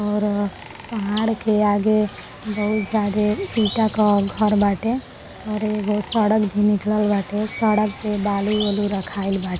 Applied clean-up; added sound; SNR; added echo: none; Bird; 10 dB; none.